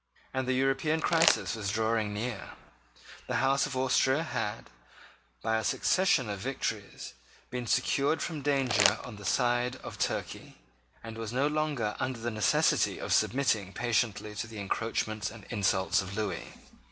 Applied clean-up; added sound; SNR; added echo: none; Crumpling, crinkling; 4 dB; none.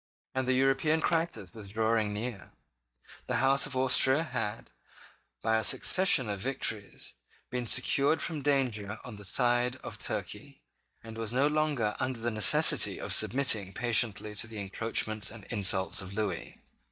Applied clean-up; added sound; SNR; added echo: neural mask model DeepFilterNet 3.